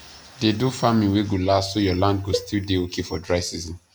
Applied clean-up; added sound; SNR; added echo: none; Cowbell; 11 dB; none.